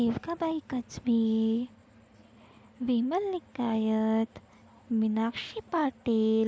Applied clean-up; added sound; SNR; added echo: none; none; none; none.